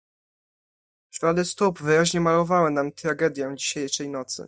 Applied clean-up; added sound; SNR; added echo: neural mask model DeepFilterNet 3.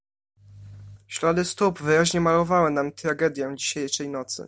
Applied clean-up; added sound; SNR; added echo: none; none; none; none.